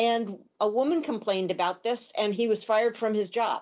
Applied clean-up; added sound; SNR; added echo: none; none; none; none.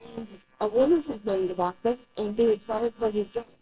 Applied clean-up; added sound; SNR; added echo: neural separator model SepFormer WHAMR!.